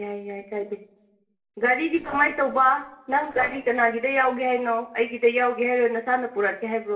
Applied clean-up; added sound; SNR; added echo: neural separator model SepFormer DNS4.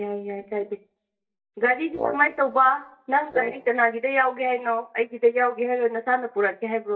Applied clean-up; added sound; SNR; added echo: neural mask model DeepFilterNet 3.